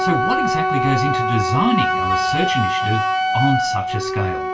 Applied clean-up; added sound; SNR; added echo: none; Wind instrument, woodwind instrument; -3 dB; reverberation time 0.2 s.